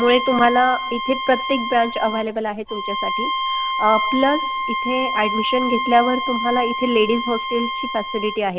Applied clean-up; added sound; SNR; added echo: none; Bowed string instrument; 4 dB; none.